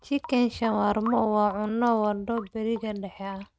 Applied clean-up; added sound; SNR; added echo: neural mask model RNNoise.